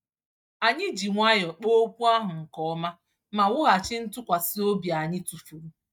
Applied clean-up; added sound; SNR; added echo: neural mask model DeepFilterNet 3.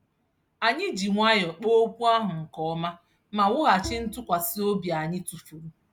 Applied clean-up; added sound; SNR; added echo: none; Bowed string instrument; 18 dB; none.